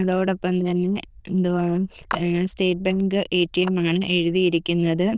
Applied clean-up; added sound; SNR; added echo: neural diffusion model UNIVERSE++.